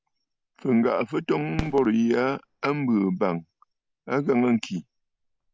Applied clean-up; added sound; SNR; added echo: none; Fireworks; 18 dB; none.